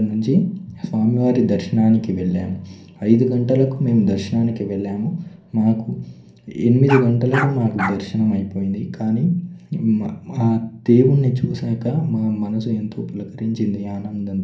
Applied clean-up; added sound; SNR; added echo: none; Bark; 9 dB; reverberation time 0.6 s.